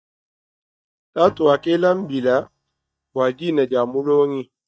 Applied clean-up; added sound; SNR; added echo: neural mask model DeepFilterNet 3.